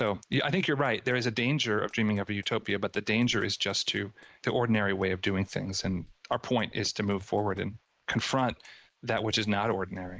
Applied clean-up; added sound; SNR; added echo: neural mask model Resemble Enhance denoiser.